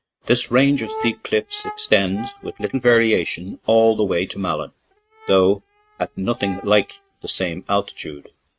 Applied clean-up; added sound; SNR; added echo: neural mask model RNNoise.